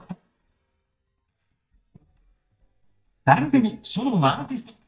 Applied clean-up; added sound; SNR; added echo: neural mask model DeepFilterNet 3.